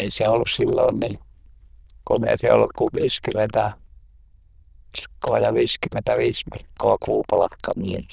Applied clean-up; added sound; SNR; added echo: neural diffusion model UNIVERSE++.